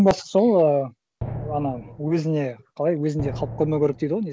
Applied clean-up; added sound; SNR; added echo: none; Drum; 11 dB; none.